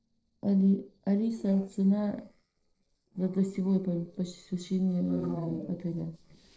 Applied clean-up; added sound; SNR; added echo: neural separator model SepFormer DNS4.